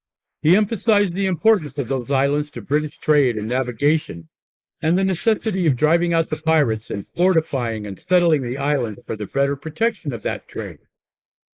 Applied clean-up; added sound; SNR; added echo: neural mask model Resemble Enhance denoiser.